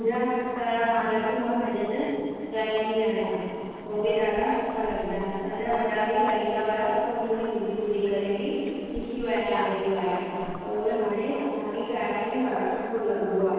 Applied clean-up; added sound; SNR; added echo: neural separator model SepFormer DNS4.